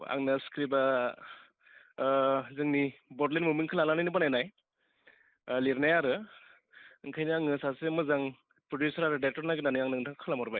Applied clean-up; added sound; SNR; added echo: neural mask model Resemble Enhance denoiser.